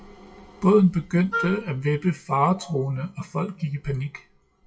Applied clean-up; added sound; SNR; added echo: classical method WPE with log-MMSE.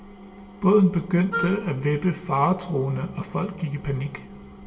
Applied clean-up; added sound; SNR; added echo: none; Wind instrument, woodwind instrument; 8 dB; reverberation time 1.2 s.